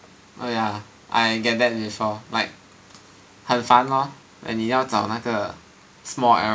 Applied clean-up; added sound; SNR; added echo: none; none; none; none.